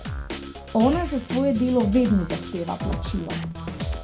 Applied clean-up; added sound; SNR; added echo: none; Drum kit; 6 dB; reverberation time 0.2 s.